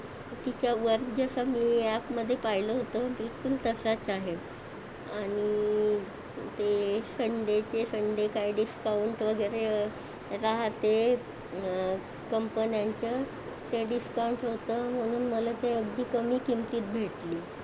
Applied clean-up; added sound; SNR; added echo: none; none; none; none.